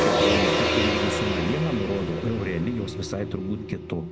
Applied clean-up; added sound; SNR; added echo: none; Gong; -3 dB; none.